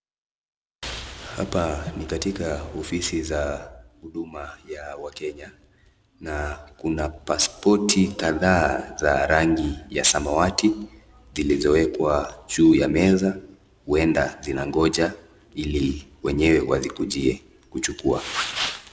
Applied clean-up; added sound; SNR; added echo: none; none; none; none.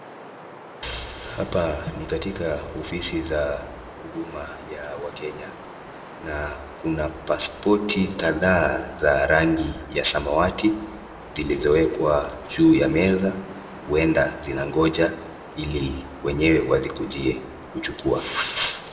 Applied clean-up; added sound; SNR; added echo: none; Wind; 17 dB; reverberation time 1.2 s.